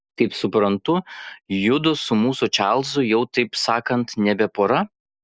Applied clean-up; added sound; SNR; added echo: none; none; none; none.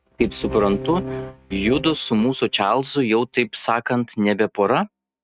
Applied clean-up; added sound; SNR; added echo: neural mask model RNNoise.